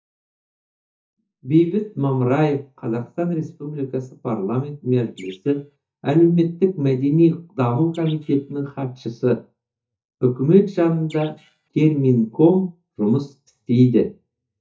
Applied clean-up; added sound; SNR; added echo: neural mask model DeepFilterNet 3.